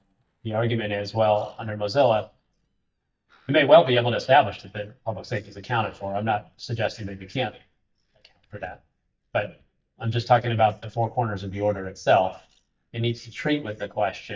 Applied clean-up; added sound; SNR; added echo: neural mask model DeepFilterNet 3.